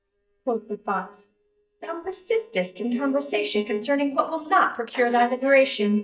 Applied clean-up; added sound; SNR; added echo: neural mask model DeepFilterNet 3.